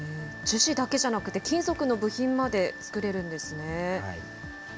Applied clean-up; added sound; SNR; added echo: none; none; none; none.